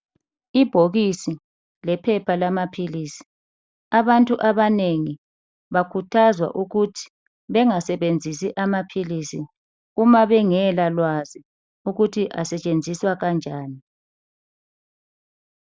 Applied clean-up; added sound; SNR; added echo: none; none; none; none.